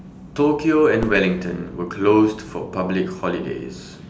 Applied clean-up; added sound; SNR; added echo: none; Fireworks; 16 dB; none.